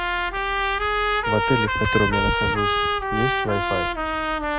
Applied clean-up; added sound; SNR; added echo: none; Trumpet; -4 dB; none.